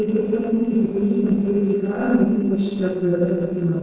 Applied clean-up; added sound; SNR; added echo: neural separator model SepFormer DNS4.